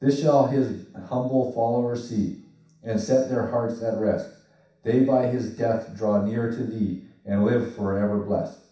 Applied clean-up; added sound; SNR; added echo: none; none; none; reverberation time 0.7 s.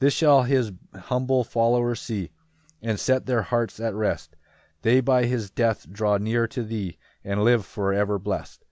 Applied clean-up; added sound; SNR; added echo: none; none; none; none.